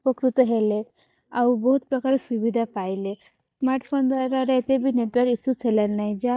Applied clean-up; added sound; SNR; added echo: neural mask model DeepFilterNet 3.